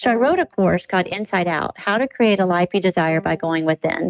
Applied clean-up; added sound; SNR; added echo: neural mask model RNNoise.